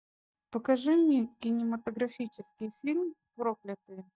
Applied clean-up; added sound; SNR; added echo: neural mask model DeepFilterNet 3.